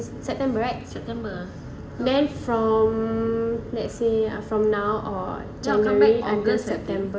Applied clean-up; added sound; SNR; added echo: none; none; none; reverberation time 1.2 s.